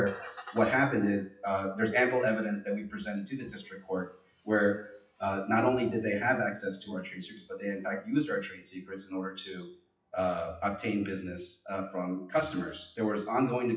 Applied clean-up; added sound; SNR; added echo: classical method WPE with log-MMSE.